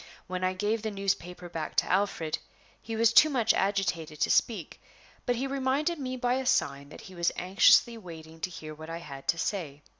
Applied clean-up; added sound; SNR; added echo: none; none; none; none.